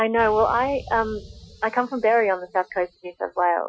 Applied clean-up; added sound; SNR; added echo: classical method Wiener filter.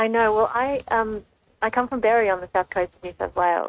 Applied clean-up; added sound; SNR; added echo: neural mask model RNNoise.